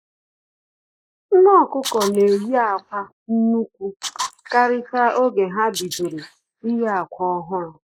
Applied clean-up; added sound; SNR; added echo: neural mask model Resemble Enhance denoiser.